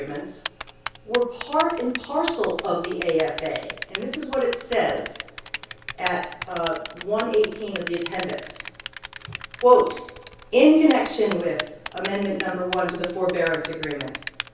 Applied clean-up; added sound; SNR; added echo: none; Typing; 11 dB; reverberation time 0.6 s.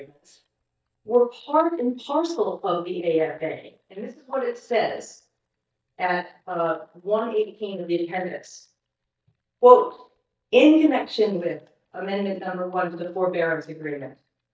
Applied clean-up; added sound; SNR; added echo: neural mask model DeepFilterNet 3.